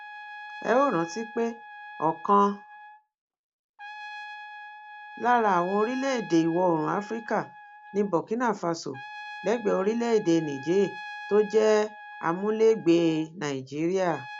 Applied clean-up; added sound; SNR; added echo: none; Trumpet; 16 dB; none.